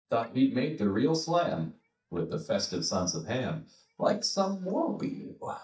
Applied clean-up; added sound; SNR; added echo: neural mask model DeepFilterNet 3.